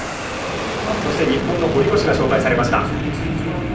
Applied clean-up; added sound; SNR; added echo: none; Fixed-wing aircraft, airplane; 4 dB; reverberation time 0.6 s.